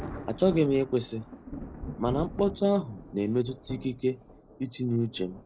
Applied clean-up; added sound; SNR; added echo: none; Thunder; 13 dB; none.